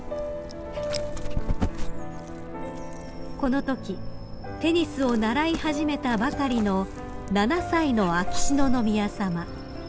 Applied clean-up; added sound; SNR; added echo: none; Dog; 3 dB; none.